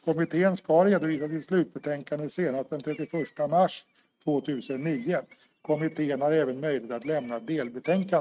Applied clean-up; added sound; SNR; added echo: neural mask model RNNoise.